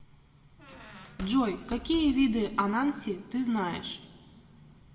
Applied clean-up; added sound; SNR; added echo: none; Squeak; 15 dB; reverberation time 1.6 s.